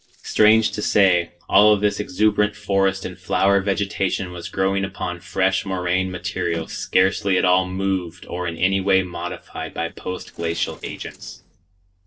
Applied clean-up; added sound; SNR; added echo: neural separator model SepFormer DNS4.